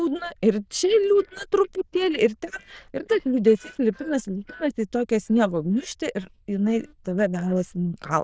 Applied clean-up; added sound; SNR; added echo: neural diffusion model UNIVERSE++.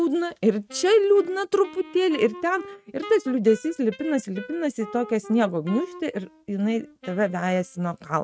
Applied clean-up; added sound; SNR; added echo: neural mask model RNNoise.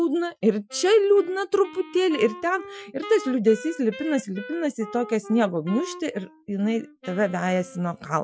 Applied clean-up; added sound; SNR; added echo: classical method Wiener filter.